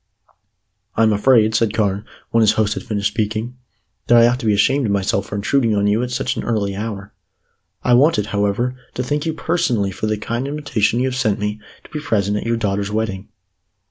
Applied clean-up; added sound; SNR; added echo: none; none; none; none.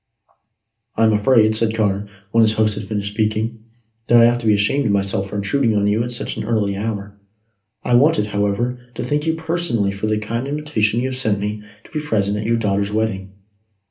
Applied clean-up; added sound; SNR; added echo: none; none; none; reverberation time 0.3 s.